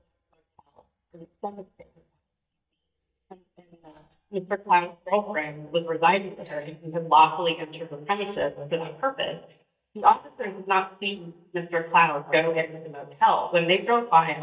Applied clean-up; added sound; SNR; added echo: neural mask model DeepFilterNet 3.